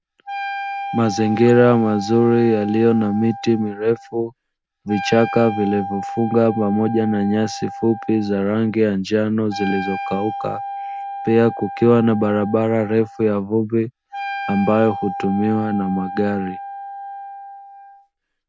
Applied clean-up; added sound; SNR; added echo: none; Wind instrument, woodwind instrument; 11 dB; none.